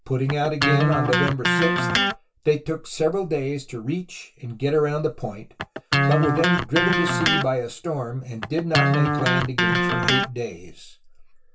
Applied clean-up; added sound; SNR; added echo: none; Electric guitar; -3 dB; reverberation time 0.1 s.